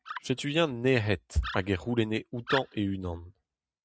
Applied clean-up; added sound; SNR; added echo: neural mask model RNNoise.